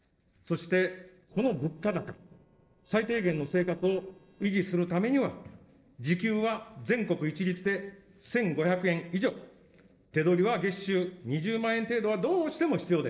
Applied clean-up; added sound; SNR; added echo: neural separator model SepFormer DNS4.